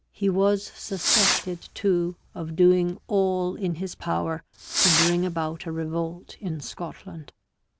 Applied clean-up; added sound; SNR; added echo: none; Fireworks; 3 dB; none.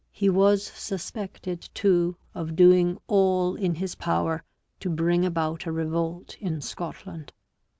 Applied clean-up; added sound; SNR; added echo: none; none; none; none.